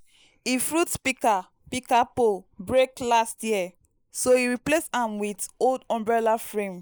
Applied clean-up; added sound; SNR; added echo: neural mask model Resemble Enhance denoiser.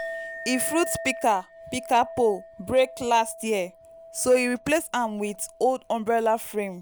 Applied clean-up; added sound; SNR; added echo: none; Chink, clink; 14 dB; none.